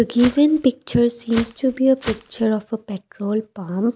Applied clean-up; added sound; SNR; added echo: none; Walk, footsteps; 12 dB; none.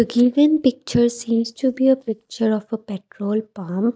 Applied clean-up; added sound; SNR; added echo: neural mask model DeepFilterNet 3.